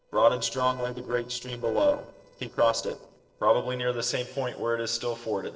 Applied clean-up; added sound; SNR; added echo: neural separator model SepFormer DNS4.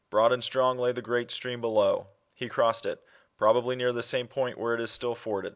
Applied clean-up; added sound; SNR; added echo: none; none; none; none.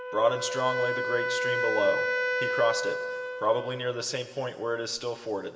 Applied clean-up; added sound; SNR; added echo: none; Wind instrument, woodwind instrument; 2 dB; reverberation time 1.9 s.